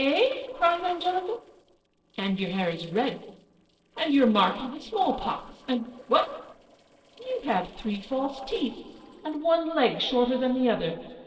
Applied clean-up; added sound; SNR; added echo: neural separator model SepFormer DNS4.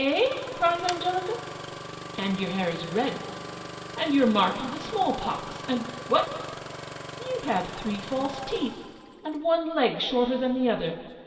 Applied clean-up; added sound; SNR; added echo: none; Engine starting; 12 dB; reverberation time 3.0 s.